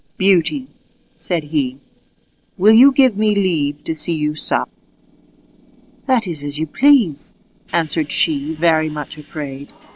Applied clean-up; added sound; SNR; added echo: neural separator model SepFormer DNS4.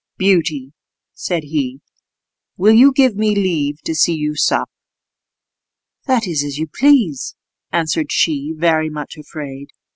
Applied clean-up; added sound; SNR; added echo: none; none; none; none.